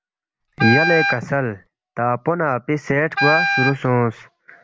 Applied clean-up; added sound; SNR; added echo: none; Wind instrument, woodwind instrument; 0 dB; none.